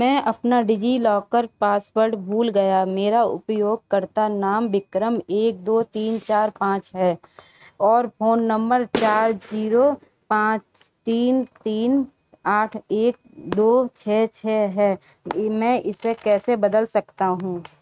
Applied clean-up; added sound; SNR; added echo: neural mask model RNNoise.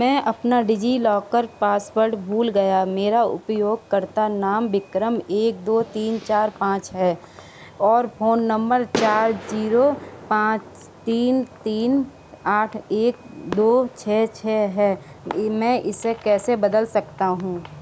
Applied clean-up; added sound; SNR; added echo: none; Fireworks; 18 dB; none.